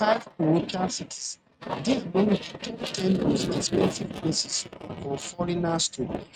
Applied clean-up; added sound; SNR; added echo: neural mask model RNNoise.